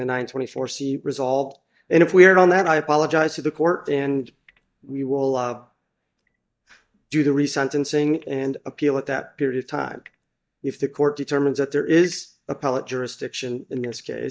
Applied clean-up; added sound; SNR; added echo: neural mask model DeepFilterNet 3.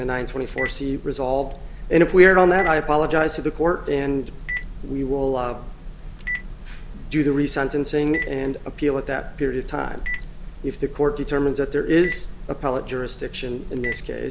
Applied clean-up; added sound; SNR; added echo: none; Telephone; 15 dB; none.